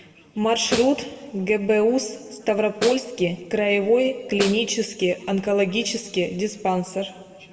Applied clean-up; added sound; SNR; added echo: none; Snare drum; 12 dB; reverberation time 1.1 s.